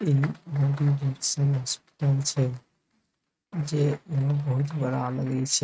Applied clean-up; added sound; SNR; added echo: neural mask model RNNoise.